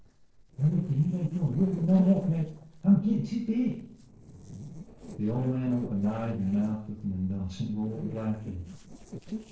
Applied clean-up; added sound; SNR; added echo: neural separator model SepFormer DNS4.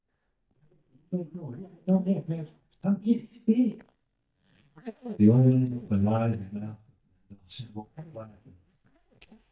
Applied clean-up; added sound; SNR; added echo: neural mask model DeepFilterNet 3.